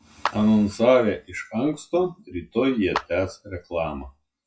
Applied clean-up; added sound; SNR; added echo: classical method WPE with log-MMSE.